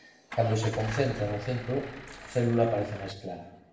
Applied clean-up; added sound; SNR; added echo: none; Engine starting / Car; 13 dB; reverberation time 0.8 s.